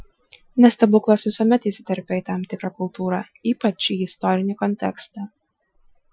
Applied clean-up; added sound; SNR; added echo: classical method Wiener filter.